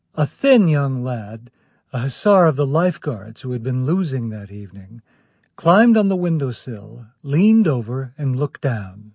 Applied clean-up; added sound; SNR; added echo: none; none; none; none.